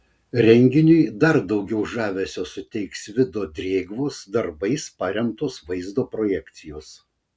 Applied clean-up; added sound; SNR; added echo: none; none; none; none.